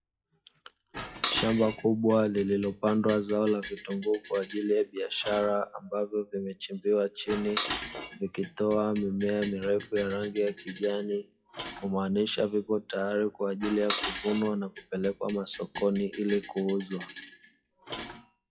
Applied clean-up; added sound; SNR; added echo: classical method WPE with log-MMSE.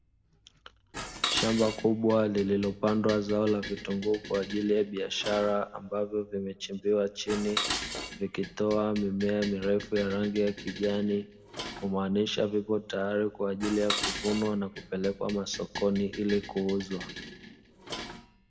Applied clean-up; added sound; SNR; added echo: none; Dishes, pots, and pans; 10 dB; reverberation time 0.7 s.